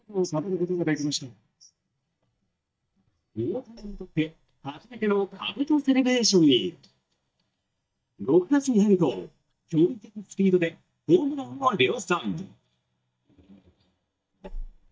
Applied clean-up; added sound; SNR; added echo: neural mask model DeepFilterNet 3.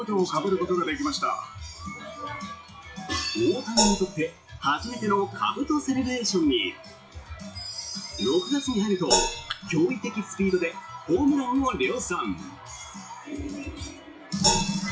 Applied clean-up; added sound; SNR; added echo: classical method WPE with log-MMSE.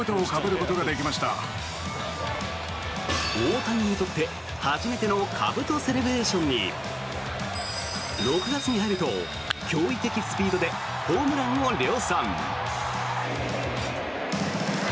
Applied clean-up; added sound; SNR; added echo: none; none; none; none.